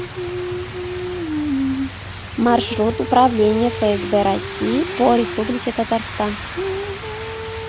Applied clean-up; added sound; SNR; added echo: none; Rain; 5 dB; none.